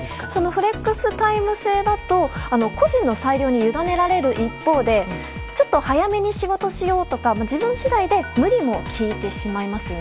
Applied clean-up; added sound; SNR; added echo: none; Bowed string instrument; 19 dB; none.